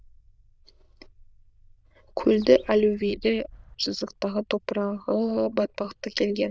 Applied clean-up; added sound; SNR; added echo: neural diffusion model UNIVERSE++.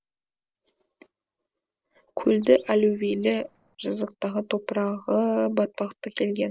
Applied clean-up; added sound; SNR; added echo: neural separator model SepFormer DNS4.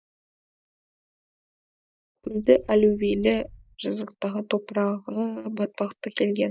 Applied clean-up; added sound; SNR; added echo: neural mask model DeepFilterNet 3.